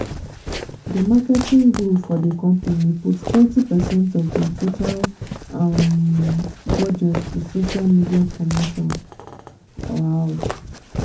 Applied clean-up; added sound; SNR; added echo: none; Walk, footsteps; 9 dB; reverberation time 0.3 s.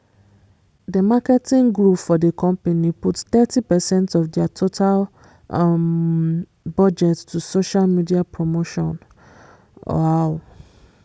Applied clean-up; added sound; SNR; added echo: none; none; none; none.